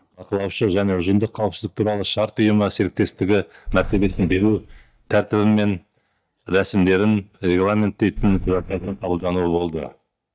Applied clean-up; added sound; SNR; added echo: neural mask model DeepFilterNet 3.